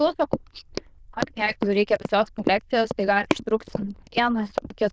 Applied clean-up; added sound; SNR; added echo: neural diffusion model UNIVERSE++.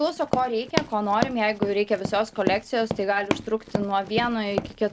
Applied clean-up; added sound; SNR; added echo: none; Run; 6 dB; none.